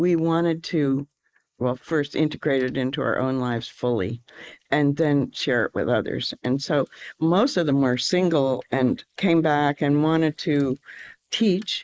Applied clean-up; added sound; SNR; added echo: neural mask model Resemble Enhance denoiser.